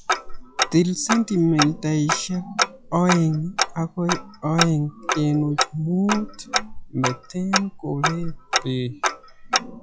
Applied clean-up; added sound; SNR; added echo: classical method log-MMSE.